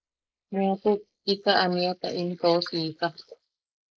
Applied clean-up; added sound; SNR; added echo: neural mask model Resemble Enhance denoiser.